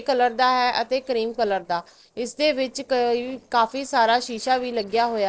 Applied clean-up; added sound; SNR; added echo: neural separator model SepFormer DNS4.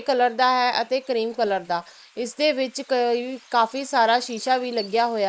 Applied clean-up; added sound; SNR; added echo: neural mask model Resemble Enhance denoiser.